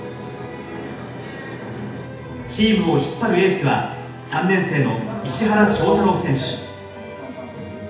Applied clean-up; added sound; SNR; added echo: none; none; none; reverberation time 0.8 s.